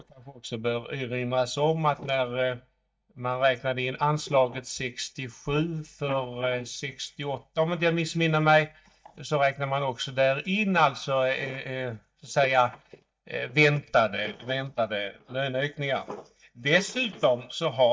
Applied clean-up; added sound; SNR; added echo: neural mask model DeepFilterNet 3.